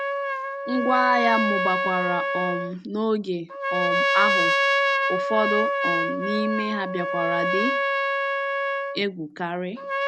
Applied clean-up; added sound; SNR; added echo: none; Trumpet; -3 dB; none.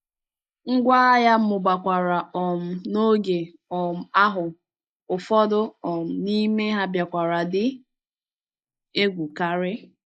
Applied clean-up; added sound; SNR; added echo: neural mask model Resemble Enhance denoiser.